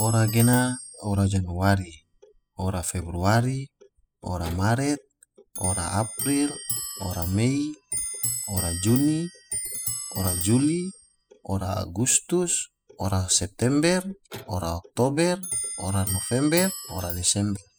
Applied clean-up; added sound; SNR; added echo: classical method spectral subtraction.